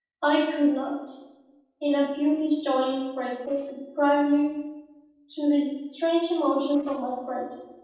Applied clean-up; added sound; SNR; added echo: neural separator model SepFormer DNS4.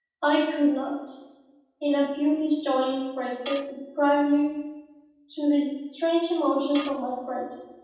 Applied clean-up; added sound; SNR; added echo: none; Tools; 15 dB; reverberation time 1.2 s.